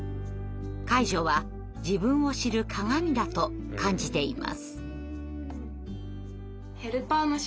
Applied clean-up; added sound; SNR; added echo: none; none; none; none.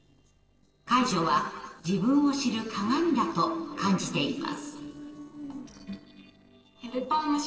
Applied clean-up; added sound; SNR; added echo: neural separator model SepFormer DNS4.